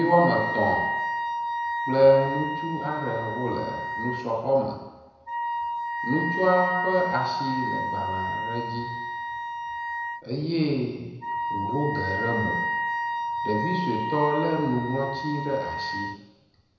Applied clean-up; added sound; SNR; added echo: none; Wind instrument, woodwind instrument; 3 dB; reverberation time 1.0 s.